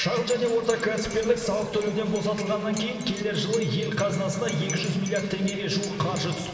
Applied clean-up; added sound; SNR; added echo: none; Cutlery, silverware / Dishes, pots, and pans / Chink, clink; 17 dB; reverberation time 2.8 s.